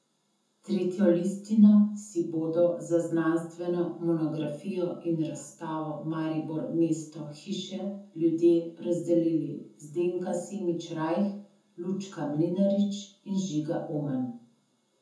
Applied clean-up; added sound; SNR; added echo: none; none; none; reverberation time 0.6 s.